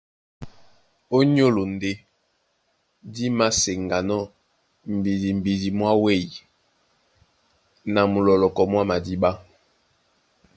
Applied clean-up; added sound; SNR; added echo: none; none; none; none.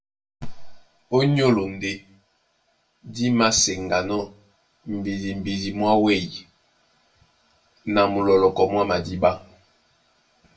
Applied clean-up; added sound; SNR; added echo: none; none; none; reverberation time 0.2 s.